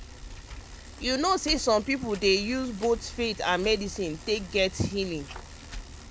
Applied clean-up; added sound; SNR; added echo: none; Bicycle; 13 dB; none.